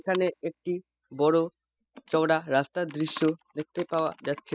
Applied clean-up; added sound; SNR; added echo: classical method spectral subtraction.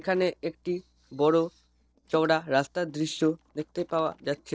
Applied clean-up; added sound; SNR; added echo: neural separator model SepFormer DNS4.